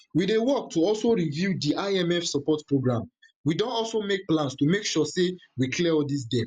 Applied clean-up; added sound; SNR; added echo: none; none; none; none.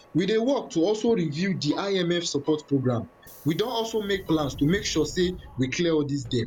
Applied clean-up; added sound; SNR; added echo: none; Subway, metro, underground + Bowed string instrument; 20 dB; none.